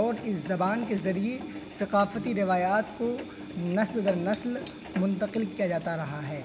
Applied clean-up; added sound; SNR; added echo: none; Engine; 12 dB; none.